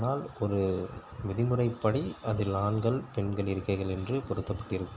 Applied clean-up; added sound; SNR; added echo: none; none; none; none.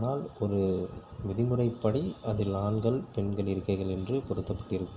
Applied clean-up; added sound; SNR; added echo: none; none; none; reverberation time 2.1 s.